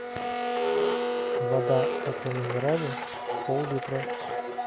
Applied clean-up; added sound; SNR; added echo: none; Domestic sounds, home sounds; -2 dB; none.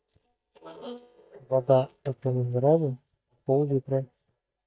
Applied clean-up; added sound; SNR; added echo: neural mask model DeepFilterNet 3.